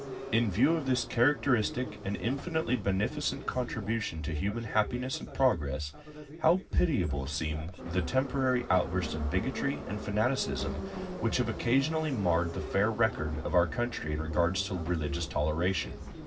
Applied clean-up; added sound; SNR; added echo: none; Subway, metro, underground; 11 dB; reverberation time 0.4 s.